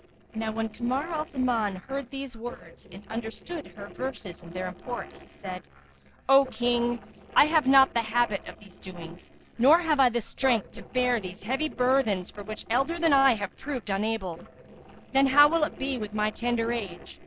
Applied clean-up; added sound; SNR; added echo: neural separator model SepFormer DNS4.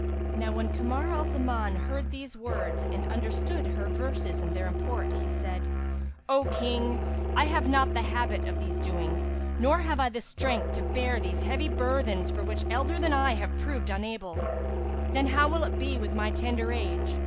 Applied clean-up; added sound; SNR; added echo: none; Musical instrument; -3 dB; none.